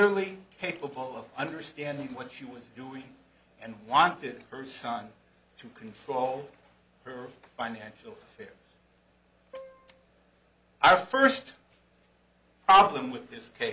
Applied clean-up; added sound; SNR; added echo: none; Keyboard (musical); 18 dB; none.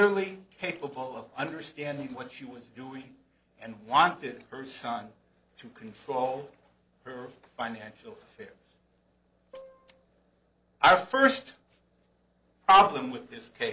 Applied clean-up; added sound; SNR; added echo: neural separator model SepFormer DNS4.